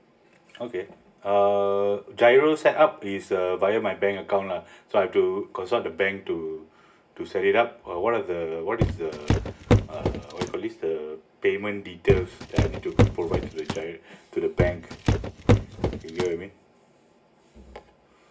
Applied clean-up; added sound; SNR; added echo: none; Walk, footsteps; -1 dB; reverberation time 0.2 s.